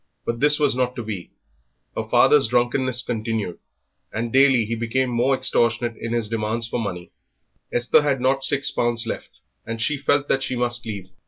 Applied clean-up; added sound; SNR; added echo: none; none; none; none.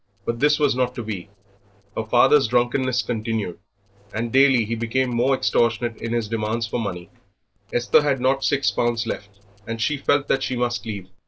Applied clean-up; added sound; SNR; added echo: neural separator model SepFormer DNS4.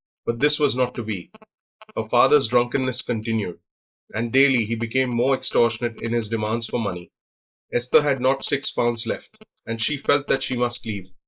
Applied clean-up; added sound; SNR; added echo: neural mask model Resemble Enhance denoiser.